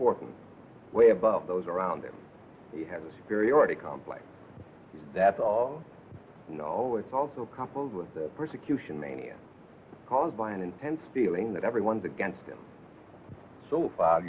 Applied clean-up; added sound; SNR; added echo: none; none; none; none.